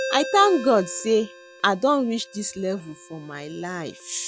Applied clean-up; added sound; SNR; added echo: none; Ringtone; 13 dB; none.